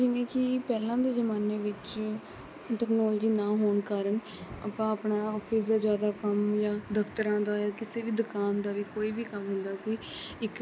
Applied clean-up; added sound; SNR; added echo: none; none; none; none.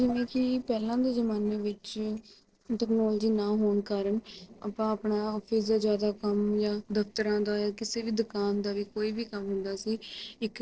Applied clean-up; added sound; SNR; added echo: neural separator model SepFormer DNS4.